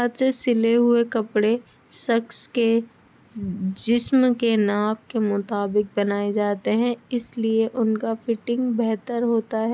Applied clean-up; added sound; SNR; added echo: none; none; none; none.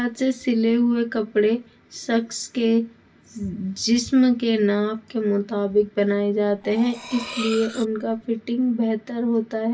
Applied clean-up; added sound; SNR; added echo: none; Cutlery, silverware; 13 dB; reverberation time 0.1 s.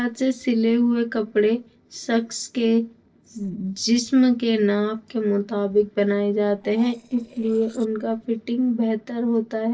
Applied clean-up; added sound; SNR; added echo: neural separator model SepFormer DNS4.